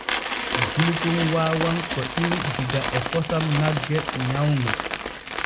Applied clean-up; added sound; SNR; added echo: none; Coin (dropping); 1 dB; none.